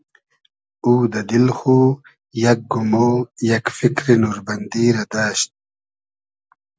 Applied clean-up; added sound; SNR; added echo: none; none; none; none.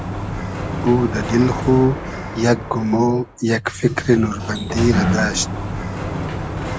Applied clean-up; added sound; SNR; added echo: none; Sliding door; 5 dB; none.